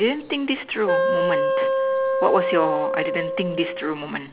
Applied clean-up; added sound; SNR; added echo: none; Wind instrument, woodwind instrument; -2 dB; none.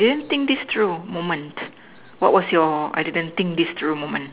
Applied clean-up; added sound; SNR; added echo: none; none; none; none.